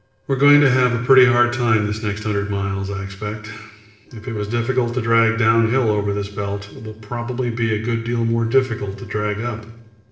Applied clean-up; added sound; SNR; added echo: neural separator model SepFormer DNS4.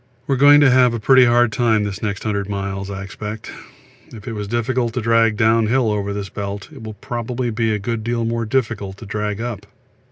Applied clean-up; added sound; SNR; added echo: none; none; none; none.